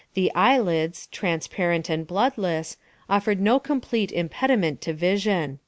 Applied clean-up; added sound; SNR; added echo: none; none; none; none.